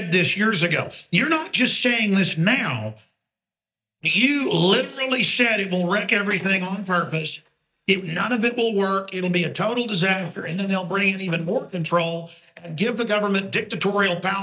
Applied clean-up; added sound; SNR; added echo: neural mask model DeepFilterNet 3.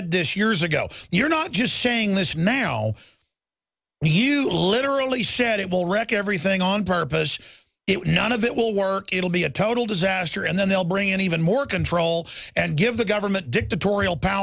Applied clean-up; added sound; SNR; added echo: none; none; none; none.